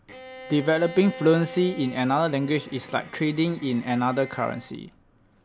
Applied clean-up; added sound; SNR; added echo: none; Bowed string instrument; 17 dB; none.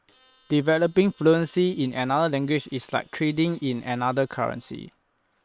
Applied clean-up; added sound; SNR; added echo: neural separator model SepFormer WHAM!.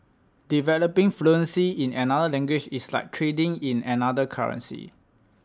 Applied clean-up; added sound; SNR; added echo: none; none; none; none.